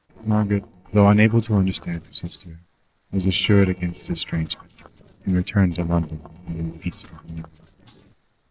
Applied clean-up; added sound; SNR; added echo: neural separator model SepFormer DNS4.